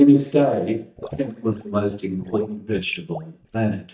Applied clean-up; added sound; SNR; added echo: neural mask model DeepFilterNet 3.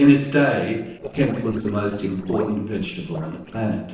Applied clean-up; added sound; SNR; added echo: neural separator model SepFormer DNS4.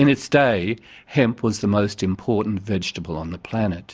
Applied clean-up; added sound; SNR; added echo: none; none; none; none.